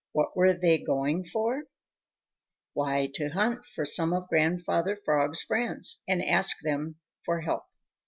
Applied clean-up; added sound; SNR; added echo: none; none; none; none.